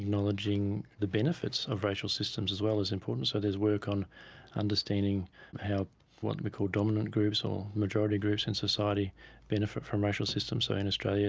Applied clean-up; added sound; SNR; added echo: none; none; none; none.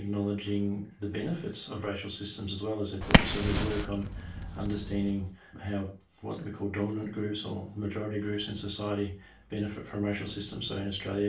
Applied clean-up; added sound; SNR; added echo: none; Fire; -5 dB; reverberation time 0.3 s.